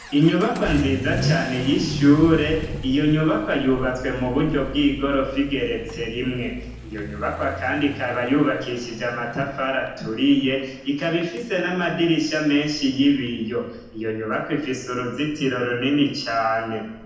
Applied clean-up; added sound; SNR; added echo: none; Accelerating, revving, vroom / Vehicle; 12 dB; reverberation time 0.9 s.